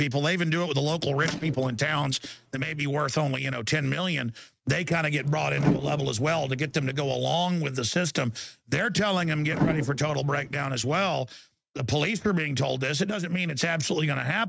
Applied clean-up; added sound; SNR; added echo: neural mask model RNNoise.